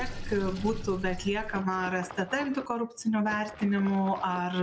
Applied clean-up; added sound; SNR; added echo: none; Water / Splash, splatter + Sink (filling or washing) / Water; 10 dB; none.